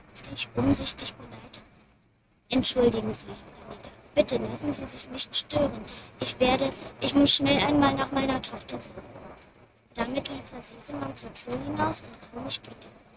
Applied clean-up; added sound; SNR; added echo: neural mask model RNNoise.